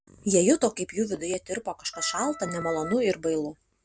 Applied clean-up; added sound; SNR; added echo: none; Organ; 11 dB; none.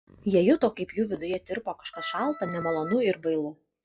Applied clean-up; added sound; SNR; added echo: classical method log-MMSE.